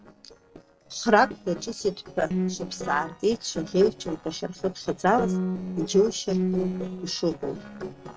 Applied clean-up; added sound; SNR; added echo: neural separator model SepFormer DNS4.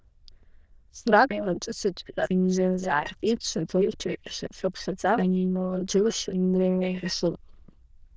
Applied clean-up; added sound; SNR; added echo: neural diffusion model UNIVERSE++.